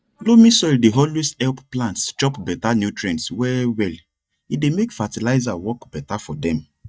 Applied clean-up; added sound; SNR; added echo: neural mask model DeepFilterNet 3.